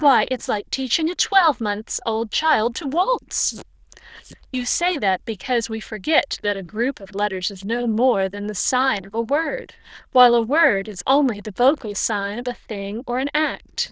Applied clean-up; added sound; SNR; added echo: neural diffusion model UNIVERSE++.